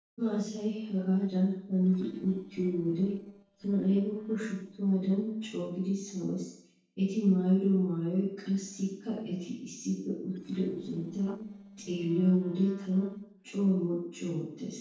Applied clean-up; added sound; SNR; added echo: neural separator model SepFormer DNS4.